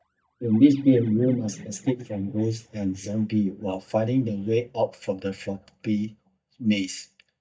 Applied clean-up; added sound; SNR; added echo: neural mask model DeepFilterNet 3.